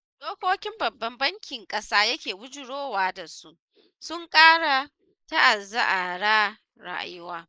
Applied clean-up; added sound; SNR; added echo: neural mask model Resemble Enhance denoiser.